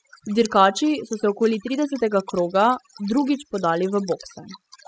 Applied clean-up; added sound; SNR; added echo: classical method spectral subtraction.